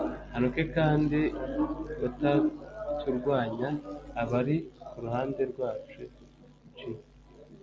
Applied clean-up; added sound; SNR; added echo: none; none; none; none.